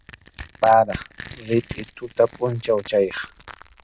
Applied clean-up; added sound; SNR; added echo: none; Crushing; 15 dB; none.